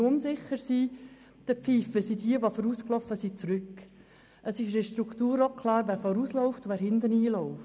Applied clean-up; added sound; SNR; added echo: none; none; none; none.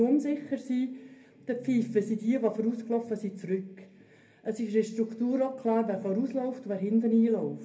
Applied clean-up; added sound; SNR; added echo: none; none; none; reverberation time 0.3 s.